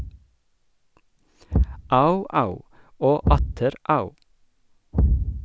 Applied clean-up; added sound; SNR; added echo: none; Thump, thud; 1 dB; none.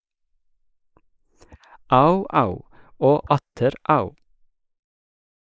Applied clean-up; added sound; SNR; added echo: neural mask model Resemble Enhance denoiser.